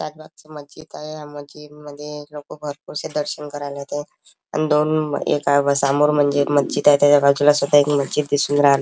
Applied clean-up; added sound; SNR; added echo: none; none; none; none.